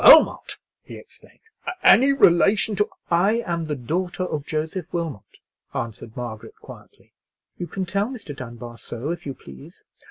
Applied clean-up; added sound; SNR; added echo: none; none; none; none.